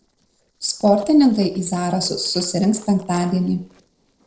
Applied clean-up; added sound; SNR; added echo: neural separator model SepFormer DNS4.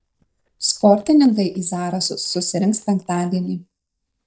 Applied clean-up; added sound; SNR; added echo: neural mask model DeepFilterNet 3.